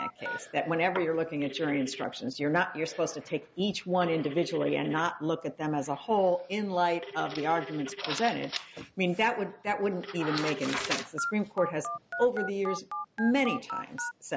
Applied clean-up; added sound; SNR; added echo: none; Telephone; 12 dB; none.